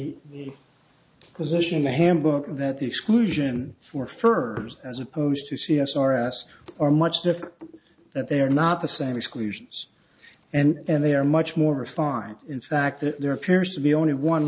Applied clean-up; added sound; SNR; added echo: none; none; none; none.